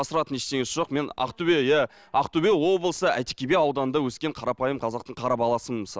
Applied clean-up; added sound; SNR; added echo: none; none; none; none.